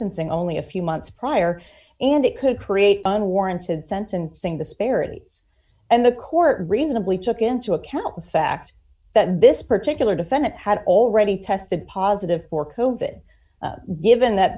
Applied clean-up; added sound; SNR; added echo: none; none; none; none.